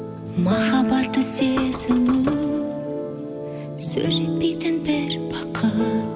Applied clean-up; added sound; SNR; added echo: none; Knock; 12 dB; none.